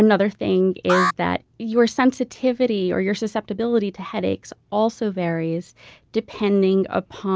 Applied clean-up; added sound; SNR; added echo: none; Alarm; 7 dB; none.